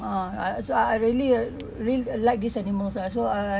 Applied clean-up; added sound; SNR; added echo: none; none; none; none.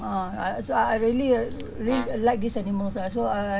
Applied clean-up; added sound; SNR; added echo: none; Chewing, mastication + Brass instrument; 11 dB; none.